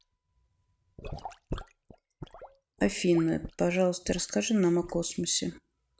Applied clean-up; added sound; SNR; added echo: neural mask model RNNoise.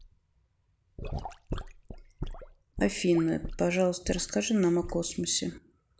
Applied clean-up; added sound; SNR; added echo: neural mask model Resemble Enhance denoiser.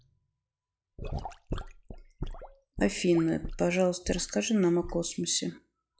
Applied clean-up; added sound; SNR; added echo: classical method log-MMSE.